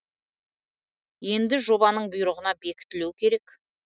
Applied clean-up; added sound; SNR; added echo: none; none; none; none.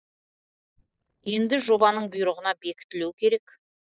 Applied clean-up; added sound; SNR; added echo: neural mask model DeepFilterNet 3.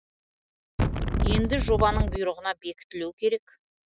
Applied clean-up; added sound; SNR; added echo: none; Wind; -5 dB; none.